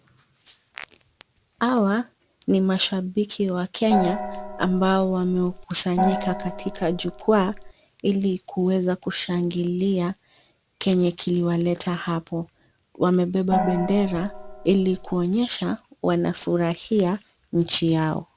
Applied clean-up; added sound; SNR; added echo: none; Gong; 6 dB; none.